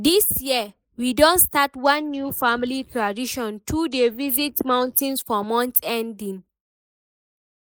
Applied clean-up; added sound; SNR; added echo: neural mask model Resemble Enhance denoiser.